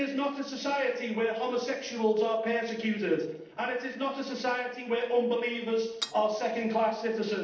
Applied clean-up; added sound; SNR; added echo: neural separator model SepFormer DNS4.